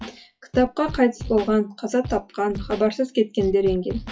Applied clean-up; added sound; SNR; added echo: classical method WPE with log-MMSE.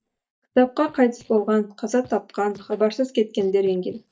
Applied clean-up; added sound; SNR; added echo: neural mask model DeepFilterNet 3.